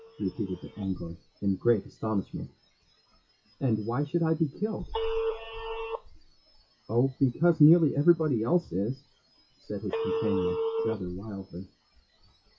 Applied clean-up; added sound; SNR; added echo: classical method WPE with log-MMSE.